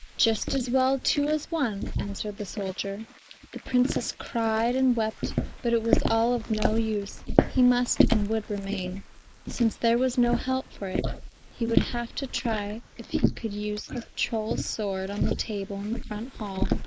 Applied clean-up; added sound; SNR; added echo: neural mask model Resemble Enhance denoiser.